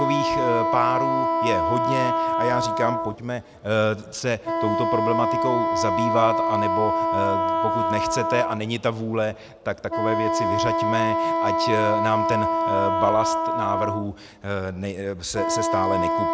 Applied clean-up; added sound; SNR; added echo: none; Wind instrument, woodwind instrument; -3 dB; none.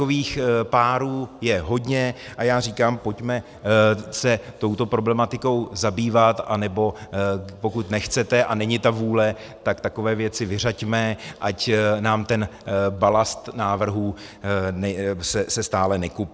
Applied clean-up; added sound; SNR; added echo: none; none; none; none.